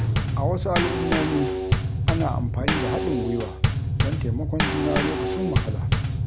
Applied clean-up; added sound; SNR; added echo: none; Bass drum / Snare drum / Drum kit; -4 dB; none.